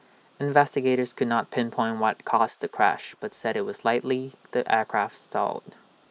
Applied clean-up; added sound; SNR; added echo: neural mask model Resemble Enhance denoiser.